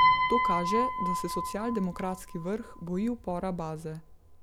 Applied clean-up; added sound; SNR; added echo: none; Piano; -2 dB; none.